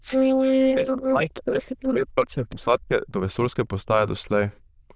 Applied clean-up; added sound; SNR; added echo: neural diffusion model UNIVERSE++.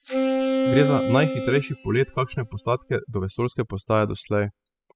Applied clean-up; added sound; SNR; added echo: classical method spectral subtraction.